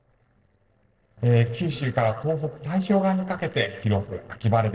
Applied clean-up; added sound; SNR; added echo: neural separator model SepFormer DNS4.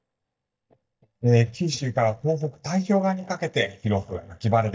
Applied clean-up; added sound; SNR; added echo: neural mask model DeepFilterNet 3.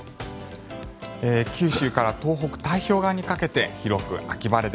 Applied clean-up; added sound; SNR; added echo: none; none; none; none.